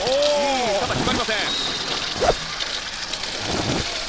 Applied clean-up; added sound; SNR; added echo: none; Zipper (clothing) + Sink (filling or washing) / Water tap, faucet; 0 dB; none.